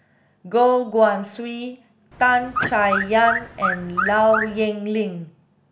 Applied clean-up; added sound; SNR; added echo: none; Alarm / Car; 4 dB; none.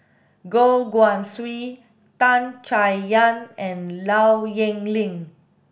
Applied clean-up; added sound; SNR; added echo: none; none; none; none.